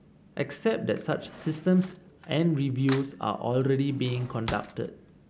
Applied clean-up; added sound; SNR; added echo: none; Cutlery, silverware / Drawer open or close; 16 dB; none.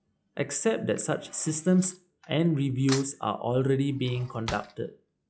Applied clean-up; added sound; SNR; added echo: classical method log-MMSE.